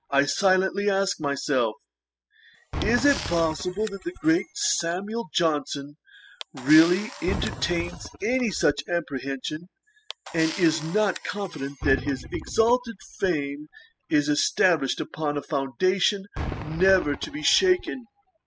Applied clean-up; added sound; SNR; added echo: classical method spectral subtraction.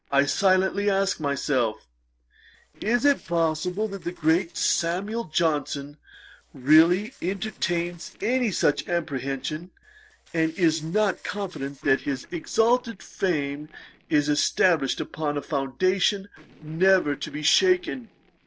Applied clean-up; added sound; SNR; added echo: neural separator model SepFormer DNS4.